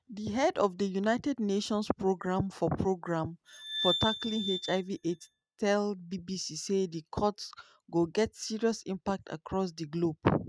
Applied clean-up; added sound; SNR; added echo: neural mask model RNNoise.